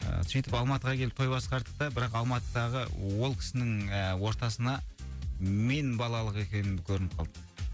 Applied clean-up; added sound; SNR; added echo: none; none; none; none.